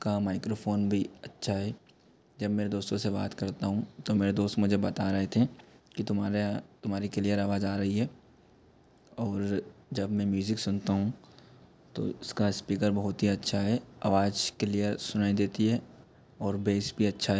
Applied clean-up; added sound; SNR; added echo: none; none; none; none.